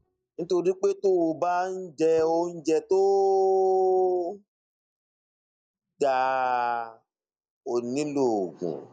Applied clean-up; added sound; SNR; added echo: neural mask model DeepFilterNet 3.